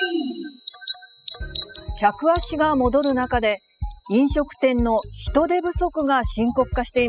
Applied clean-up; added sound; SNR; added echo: classical method spectral subtraction.